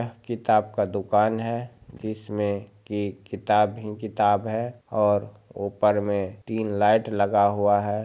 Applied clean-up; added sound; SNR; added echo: none; none; none; none.